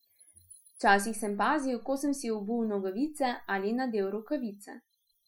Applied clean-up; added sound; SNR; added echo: classical method Wiener filter.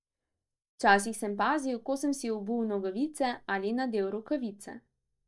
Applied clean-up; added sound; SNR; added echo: neural mask model DeepFilterNet 3.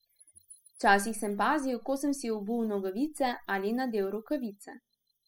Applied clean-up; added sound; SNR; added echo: classical method spectral subtraction.